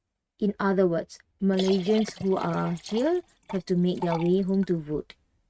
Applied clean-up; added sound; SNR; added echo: neural mask model RNNoise.